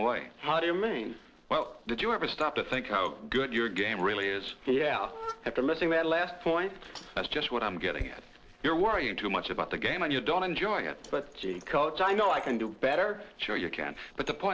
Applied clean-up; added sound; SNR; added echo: neural separator model SepFormer DNS4.